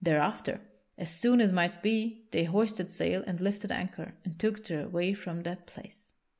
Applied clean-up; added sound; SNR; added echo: none; none; none; none.